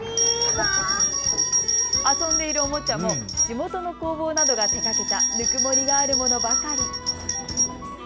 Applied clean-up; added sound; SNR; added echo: none; Bell; -5 dB; none.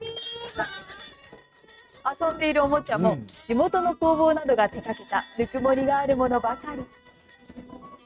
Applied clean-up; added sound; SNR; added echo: neural mask model RNNoise.